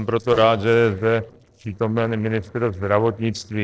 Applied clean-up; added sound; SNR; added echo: neural separator model SepFormer DNS4.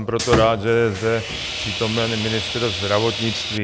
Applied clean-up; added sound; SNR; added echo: none; Sawing; 5 dB; none.